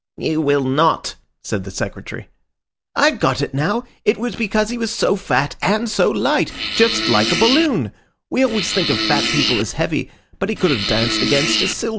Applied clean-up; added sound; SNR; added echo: none; Fart; 1 dB; none.